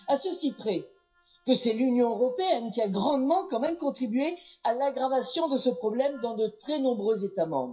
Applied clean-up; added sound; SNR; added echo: classical method WPE with log-MMSE.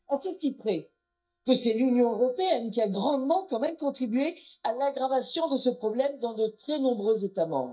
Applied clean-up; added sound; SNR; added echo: neural mask model DeepFilterNet 3.